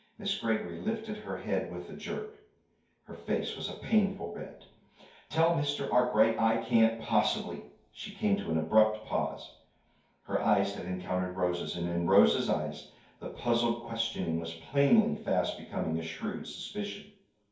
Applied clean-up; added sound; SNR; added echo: none; none; none; reverberation time 0.6 s.